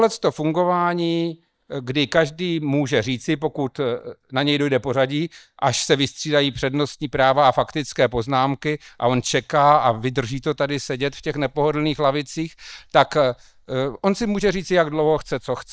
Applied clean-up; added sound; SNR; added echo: neural mask model DeepFilterNet 3.